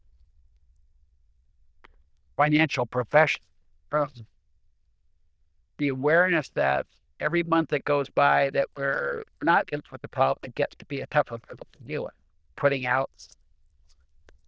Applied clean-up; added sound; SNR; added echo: neural diffusion model UNIVERSE++.